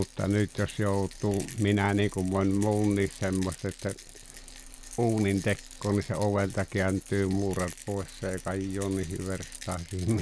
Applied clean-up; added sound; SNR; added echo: none; Rattle; 15 dB; none.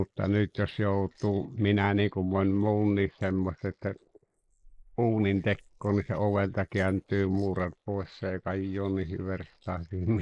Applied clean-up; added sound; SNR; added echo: neural mask model Resemble Enhance denoiser.